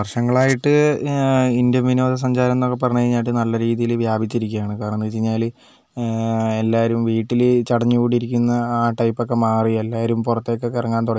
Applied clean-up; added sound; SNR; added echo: none; none; none; none.